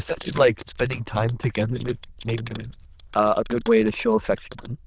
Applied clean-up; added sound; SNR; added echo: neural diffusion model UNIVERSE++.